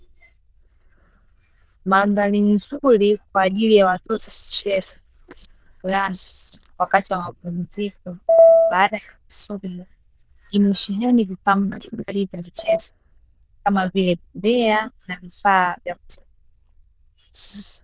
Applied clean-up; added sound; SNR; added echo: neural diffusion model UNIVERSE++.